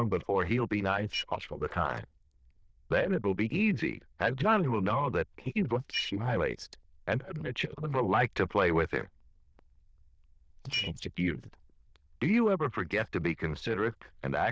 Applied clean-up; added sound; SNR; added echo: neural diffusion model UNIVERSE++.